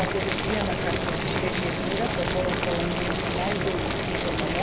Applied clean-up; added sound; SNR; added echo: none; Boiling; -5 dB; none.